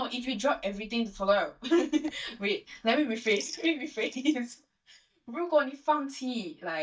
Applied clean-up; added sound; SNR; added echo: neural mask model DeepFilterNet 3.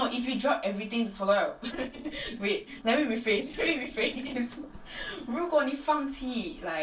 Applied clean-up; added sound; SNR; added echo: neural separator model SepFormer DNS4.